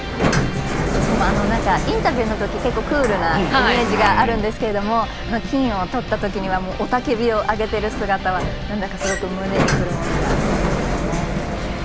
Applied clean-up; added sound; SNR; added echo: none; Sliding door; 2 dB; none.